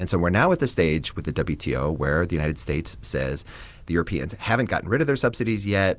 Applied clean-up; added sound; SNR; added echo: none; none; none; none.